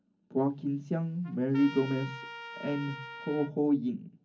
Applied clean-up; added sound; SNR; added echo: none; Trumpet; 15 dB; reverberation time 0.4 s.